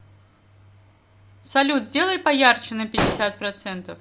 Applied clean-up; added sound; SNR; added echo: none; Explosion; 3 dB; none.